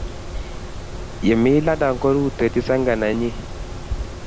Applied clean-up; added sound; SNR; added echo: none; Mechanisms; 8 dB; none.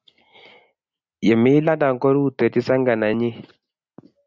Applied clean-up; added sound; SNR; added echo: none; none; none; none.